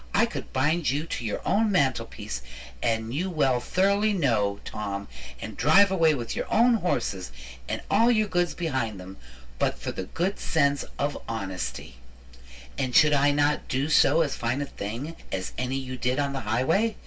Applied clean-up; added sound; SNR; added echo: none; none; none; reverberation time 0.2 s.